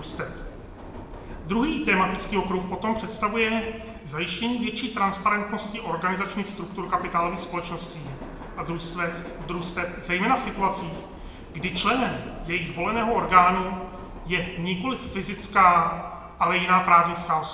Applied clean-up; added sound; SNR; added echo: none; Subway, metro, underground; 15 dB; reverberation time 1.2 s.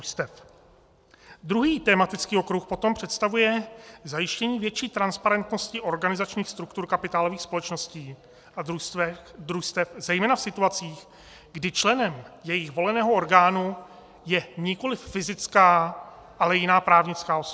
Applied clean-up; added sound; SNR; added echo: none; none; none; none.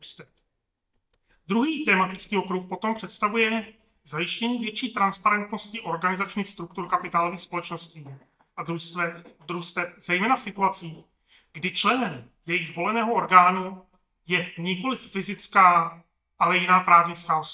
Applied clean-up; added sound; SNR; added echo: neural mask model DeepFilterNet 3.